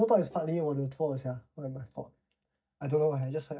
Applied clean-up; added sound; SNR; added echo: neural mask model DeepFilterNet 3.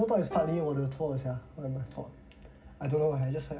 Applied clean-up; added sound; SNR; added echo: none; Plucked string instrument; 16 dB; reverberation time 0.4 s.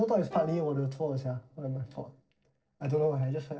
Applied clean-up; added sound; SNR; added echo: neural separator model SepFormer DNS4.